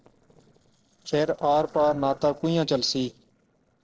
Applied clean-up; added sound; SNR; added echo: neural separator model SepFormer DNS4.